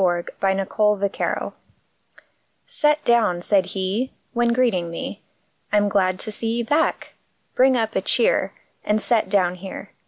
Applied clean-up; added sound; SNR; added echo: none; none; none; none.